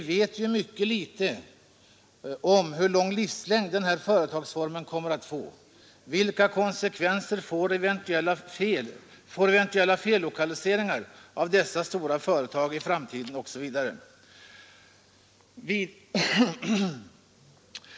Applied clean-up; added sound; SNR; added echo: none; none; none; none.